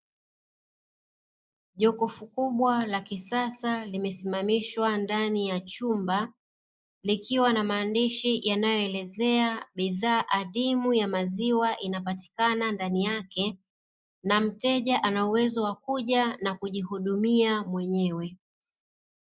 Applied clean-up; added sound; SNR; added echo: neural mask model Resemble Enhance denoiser.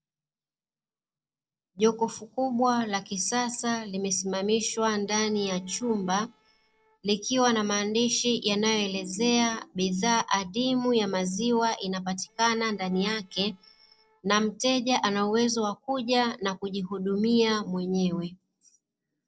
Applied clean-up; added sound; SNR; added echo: neural separator model SepFormer DNS4.